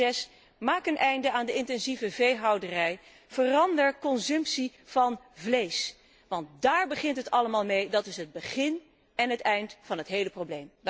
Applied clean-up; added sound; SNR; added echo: none; none; none; none.